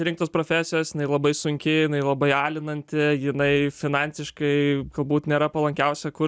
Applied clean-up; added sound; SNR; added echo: none; none; none; none.